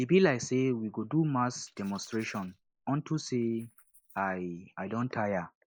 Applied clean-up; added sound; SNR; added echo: neural mask model Resemble Enhance denoiser.